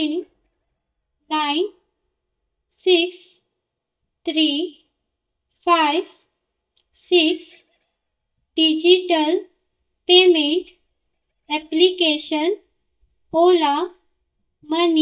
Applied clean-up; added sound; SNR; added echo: neural mask model DeepFilterNet 3.